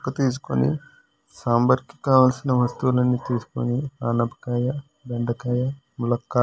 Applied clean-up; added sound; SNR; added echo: none; none; none; none.